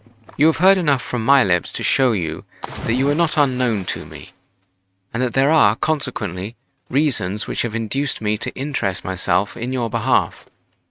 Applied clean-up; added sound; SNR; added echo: neural mask model RNNoise.